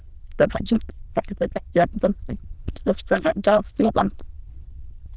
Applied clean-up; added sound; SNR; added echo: neural diffusion model UNIVERSE++.